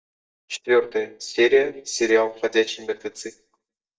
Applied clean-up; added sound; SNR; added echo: neural mask model DeepFilterNet 3.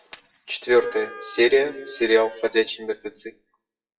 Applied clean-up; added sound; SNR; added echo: classical method WPE with log-MMSE.